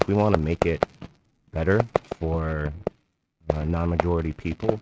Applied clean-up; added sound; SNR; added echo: neural mask model RNNoise.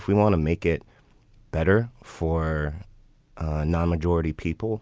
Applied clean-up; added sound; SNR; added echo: none; none; none; none.